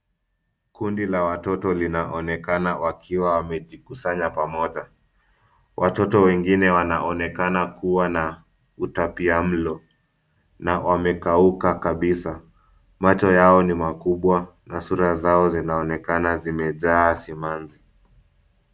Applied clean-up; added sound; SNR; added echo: none; none; none; none.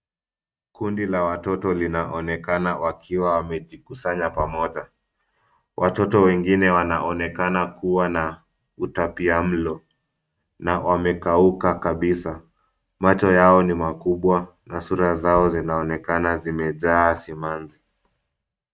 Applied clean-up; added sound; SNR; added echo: neural mask model RNNoise.